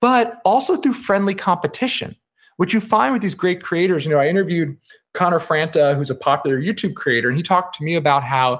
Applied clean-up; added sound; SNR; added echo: none; none; none; none.